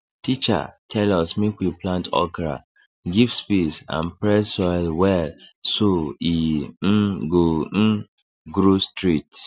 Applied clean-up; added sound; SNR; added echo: none; none; none; none.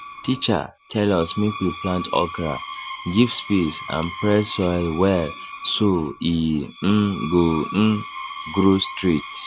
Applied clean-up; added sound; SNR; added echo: none; Screech; 13 dB; none.